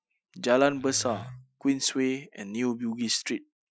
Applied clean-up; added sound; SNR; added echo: classical method Wiener filter.